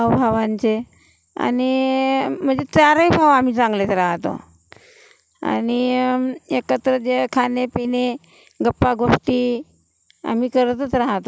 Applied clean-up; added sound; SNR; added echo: none; none; none; none.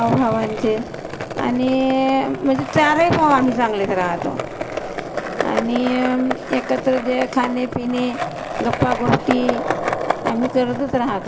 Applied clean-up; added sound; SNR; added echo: none; Skateboard; 6 dB; reverberation time 1.2 s.